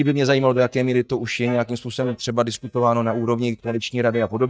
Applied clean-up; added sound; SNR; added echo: neural mask model DeepFilterNet 3.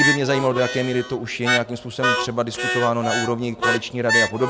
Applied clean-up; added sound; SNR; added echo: none; Harmonica; 1 dB; none.